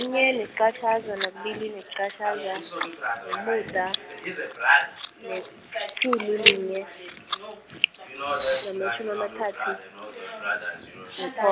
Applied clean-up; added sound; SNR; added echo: none; Fireworks; 17 dB; none.